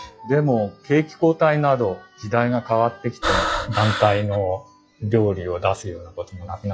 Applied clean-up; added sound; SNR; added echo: classical method log-MMSE.